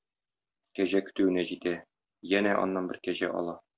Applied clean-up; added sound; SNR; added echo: none; none; none; none.